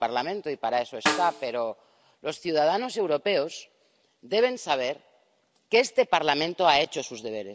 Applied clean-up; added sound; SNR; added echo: none; Snare drum; 7 dB; none.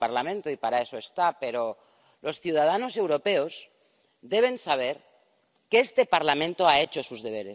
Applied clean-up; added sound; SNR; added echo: none; none; none; none.